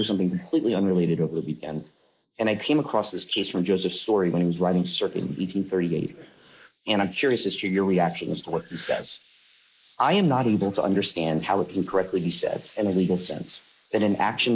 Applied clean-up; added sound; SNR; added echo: neural mask model Resemble Enhance denoiser.